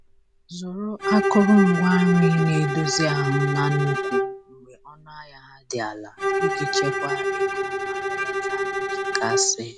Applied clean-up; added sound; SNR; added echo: none; Bowed string instrument; 2 dB; none.